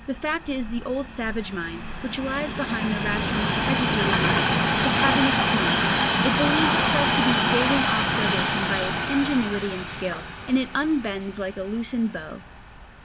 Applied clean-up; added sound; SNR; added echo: none; Train; -3 dB; none.